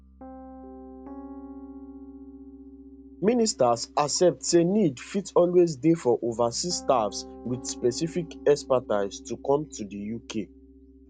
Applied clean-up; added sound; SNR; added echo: none; Piano; 18 dB; none.